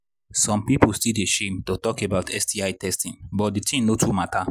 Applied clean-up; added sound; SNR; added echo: none; none; none; none.